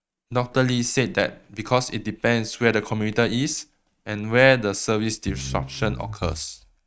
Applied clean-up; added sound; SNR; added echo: neural mask model RNNoise.